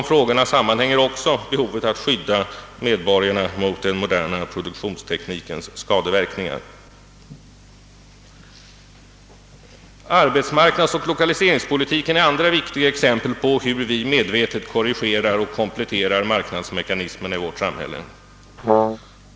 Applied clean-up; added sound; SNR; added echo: none; Brass instrument; -1 dB; none.